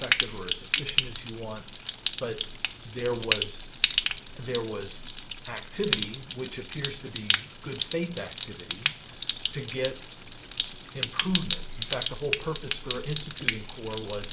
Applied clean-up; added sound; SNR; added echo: none; Stream; -4 dB; none.